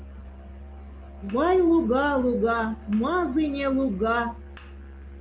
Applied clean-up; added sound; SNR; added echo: none; Musical instrument; 16 dB; none.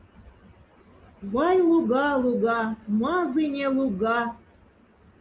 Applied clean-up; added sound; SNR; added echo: none; none; none; none.